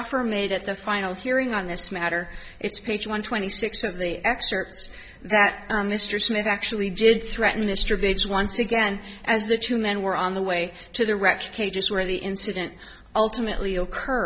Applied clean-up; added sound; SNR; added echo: none; none; none; none.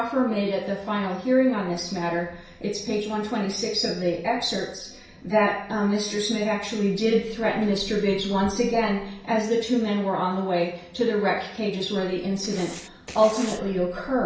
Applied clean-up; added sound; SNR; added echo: none; Writing; 15 dB; reverberation time 0.6 s.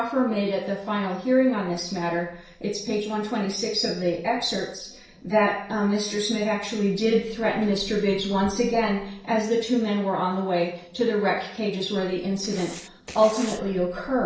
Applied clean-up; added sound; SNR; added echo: neural separator model SepFormer DNS4.